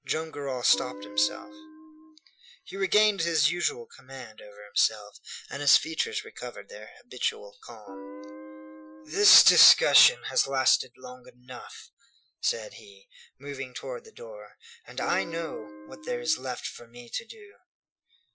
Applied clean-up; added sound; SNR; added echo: classical method Wiener filter.